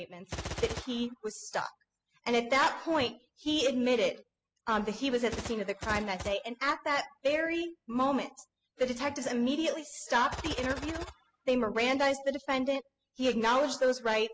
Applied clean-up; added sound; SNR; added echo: classical method spectral subtraction.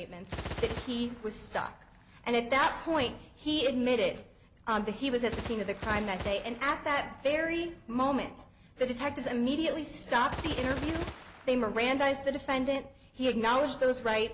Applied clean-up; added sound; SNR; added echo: none; Gunshot, gunfire; 14 dB; none.